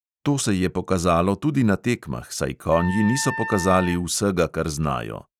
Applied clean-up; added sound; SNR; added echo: none; Wind instrument, woodwind instrument; 10 dB; none.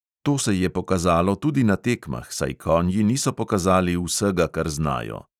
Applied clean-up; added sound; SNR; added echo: none; none; none; none.